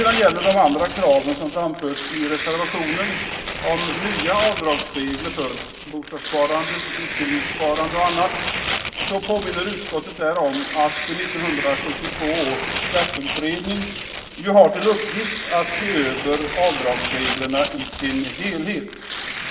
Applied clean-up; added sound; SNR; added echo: none; Tearing; 5 dB; reverberation time 1.5 s.